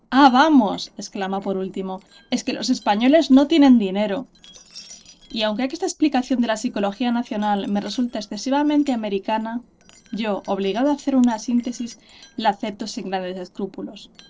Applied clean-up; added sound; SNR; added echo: neural separator model SepFormer DNS4.